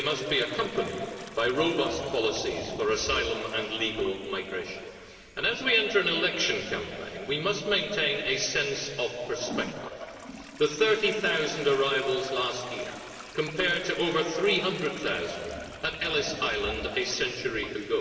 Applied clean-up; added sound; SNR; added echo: none; Toilet flush; 16 dB; reverberation time 2.8 s.